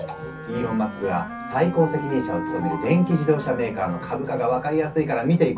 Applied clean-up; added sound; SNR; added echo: none; Wind instrument, woodwind instrument; 11 dB; reverberation time 0.3 s.